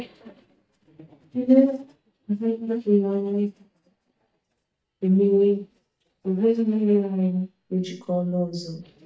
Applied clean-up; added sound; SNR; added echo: neural mask model DeepFilterNet 3.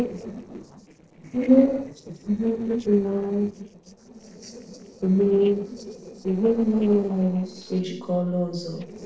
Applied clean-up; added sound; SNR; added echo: neural separator model SepFormer DNS4.